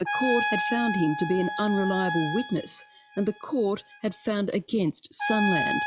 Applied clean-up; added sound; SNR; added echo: classical method log-MMSE.